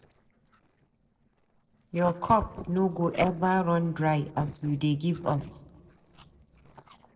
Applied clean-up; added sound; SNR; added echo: neural separator model SepFormer DNS4.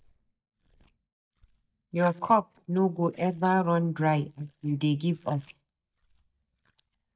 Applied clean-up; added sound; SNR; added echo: neural mask model DeepFilterNet 3.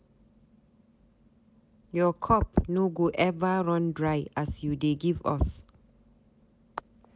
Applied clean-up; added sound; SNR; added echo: none; none; none; none.